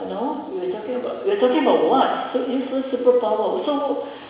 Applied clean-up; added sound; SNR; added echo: none; none; none; reverberation time 1.0 s.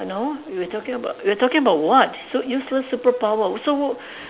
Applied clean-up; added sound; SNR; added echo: none; none; none; none.